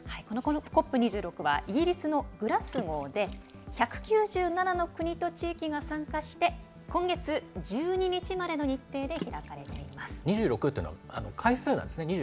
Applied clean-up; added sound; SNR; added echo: none; Water / Splash, splatter; 19 dB; none.